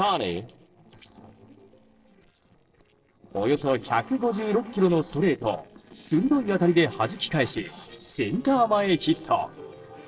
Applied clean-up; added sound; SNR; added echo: neural separator model SepFormer DNS4.